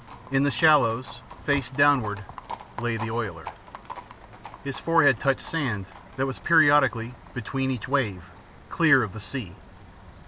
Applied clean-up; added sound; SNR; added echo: none; Livestock, farm animals, working animals; 16 dB; none.